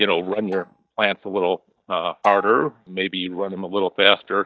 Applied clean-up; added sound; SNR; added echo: neural mask model DeepFilterNet 3.